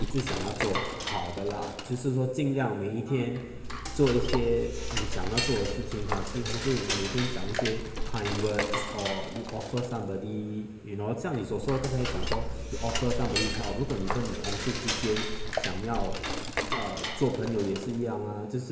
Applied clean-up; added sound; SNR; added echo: none; Cutlery, silverware / Dishes, pots, and pans; 2 dB; reverberation time 2.9 s.